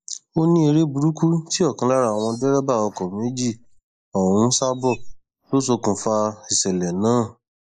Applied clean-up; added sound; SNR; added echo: neural mask model Resemble Enhance denoiser.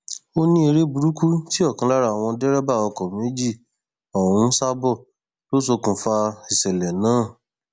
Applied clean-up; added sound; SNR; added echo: none; none; none; none.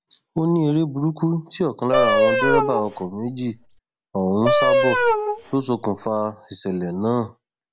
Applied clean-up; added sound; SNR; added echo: none; Wind instrument, woodwind instrument; -2 dB; none.